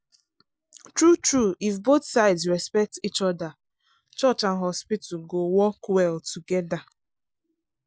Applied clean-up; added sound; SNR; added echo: none; none; none; none.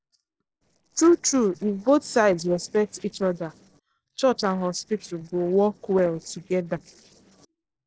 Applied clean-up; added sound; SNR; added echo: neural separator model SepFormer DNS4.